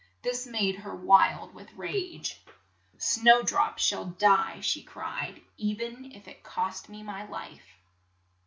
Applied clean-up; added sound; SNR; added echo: none; none; none; none.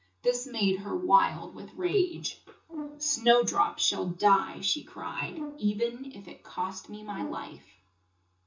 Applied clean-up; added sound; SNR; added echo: none; Brass instrument; 12 dB; reverberation time 0.2 s.